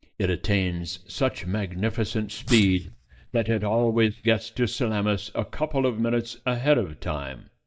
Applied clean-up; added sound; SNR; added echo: neural mask model DeepFilterNet 3.